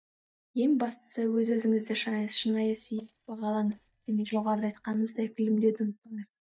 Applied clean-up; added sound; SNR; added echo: neural mask model DeepFilterNet 3.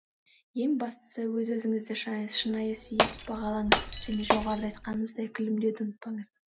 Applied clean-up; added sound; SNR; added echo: none; Glass; -2 dB; none.